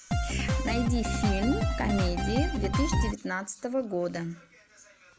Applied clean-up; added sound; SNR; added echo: none; Drum kit; -4 dB; none.